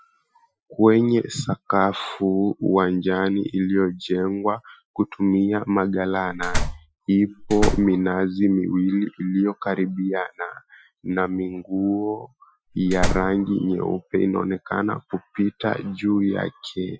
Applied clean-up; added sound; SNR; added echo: classical method Wiener filter.